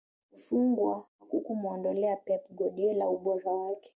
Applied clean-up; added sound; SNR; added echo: none; none; none; none.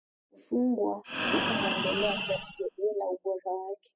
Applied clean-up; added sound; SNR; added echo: classical method spectral subtraction.